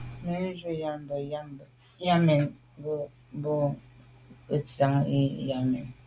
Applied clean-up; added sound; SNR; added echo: none; none; none; none.